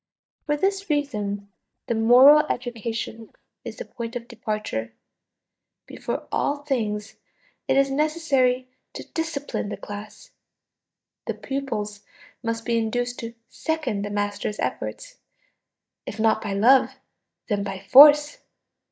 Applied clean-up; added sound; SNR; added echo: neural mask model DeepFilterNet 3.